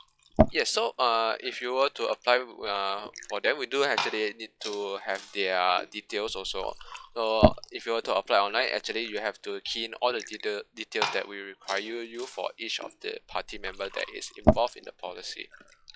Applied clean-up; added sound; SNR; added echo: classical method log-MMSE.